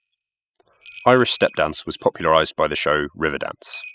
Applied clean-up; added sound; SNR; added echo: classical method spectral subtraction.